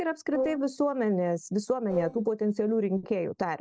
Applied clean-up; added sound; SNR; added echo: neural separator model SepFormer DNS4.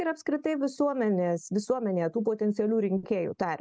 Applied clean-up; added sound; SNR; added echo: none; none; none; none.